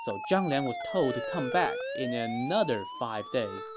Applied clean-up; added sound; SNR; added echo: none; Siren; 6 dB; none.